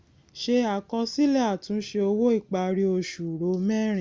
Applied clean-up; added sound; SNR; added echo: none; none; none; none.